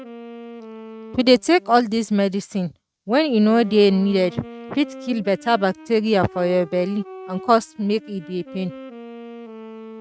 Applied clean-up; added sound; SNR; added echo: neural mask model RNNoise.